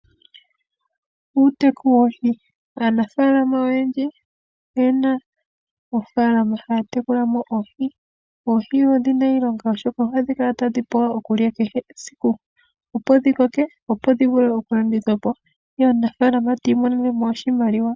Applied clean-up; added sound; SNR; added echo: none; none; none; none.